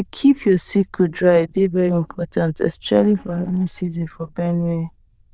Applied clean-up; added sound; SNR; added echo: neural diffusion model UNIVERSE++.